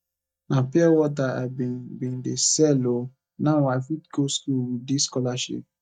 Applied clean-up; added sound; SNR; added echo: neural mask model DeepFilterNet 3.